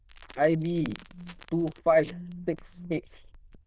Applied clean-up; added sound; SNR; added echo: neural diffusion model UNIVERSE++.